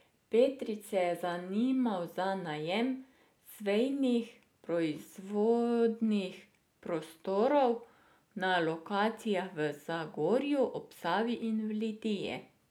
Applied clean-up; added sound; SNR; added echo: none; none; none; none.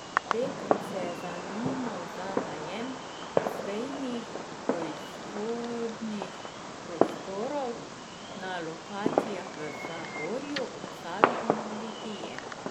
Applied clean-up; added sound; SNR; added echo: none; Fireworks; -4 dB; none.